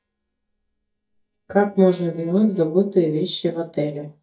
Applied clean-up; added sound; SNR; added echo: neural mask model DeepFilterNet 3.